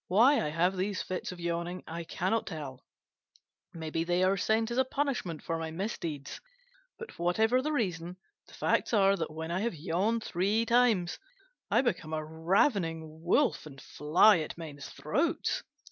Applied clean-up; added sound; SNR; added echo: none; none; none; none.